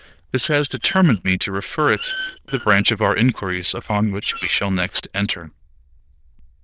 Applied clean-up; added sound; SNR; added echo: neural diffusion model UNIVERSE++.